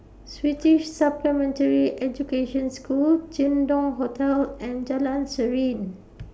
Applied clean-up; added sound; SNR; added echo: none; none; none; none.